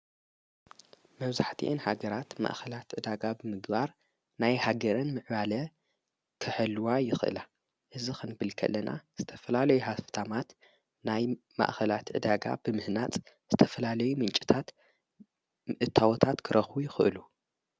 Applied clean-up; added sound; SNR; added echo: none; none; none; none.